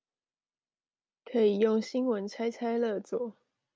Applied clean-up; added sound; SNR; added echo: none; none; none; none.